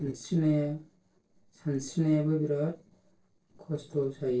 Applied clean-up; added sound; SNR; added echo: neural separator model SepFormer DNS4.